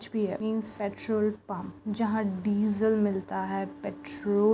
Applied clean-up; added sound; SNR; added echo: none; none; none; none.